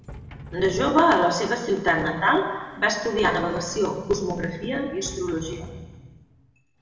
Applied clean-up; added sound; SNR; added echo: none; Sliding door; 20 dB; reverberation time 1.1 s.